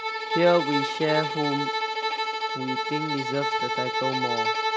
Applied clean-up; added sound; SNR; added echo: none; Bowed string instrument; -1 dB; none.